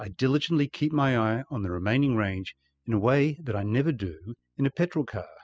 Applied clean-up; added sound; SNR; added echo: classical method spectral subtraction.